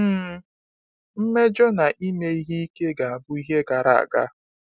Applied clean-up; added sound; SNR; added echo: none; none; none; none.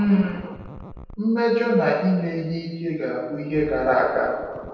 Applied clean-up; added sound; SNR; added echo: none; Scratching (performance technique); 18 dB; reverberation time 1.1 s.